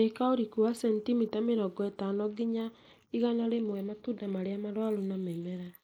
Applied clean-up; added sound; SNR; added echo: neural mask model Resemble Enhance denoiser.